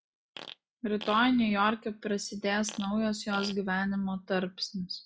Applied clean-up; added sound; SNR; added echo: classical method log-MMSE.